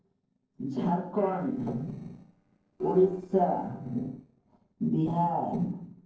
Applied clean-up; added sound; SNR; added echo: neural separator model SepFormer DNS4.